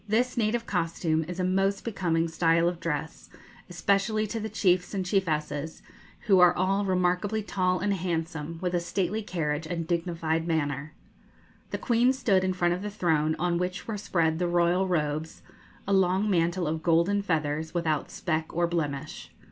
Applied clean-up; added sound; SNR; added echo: none; none; none; none.